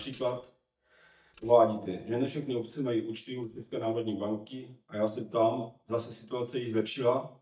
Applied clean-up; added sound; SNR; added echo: neural mask model DeepFilterNet 3.